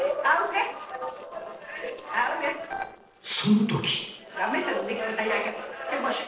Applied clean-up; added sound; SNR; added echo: neural separator model SepFormer DNS4.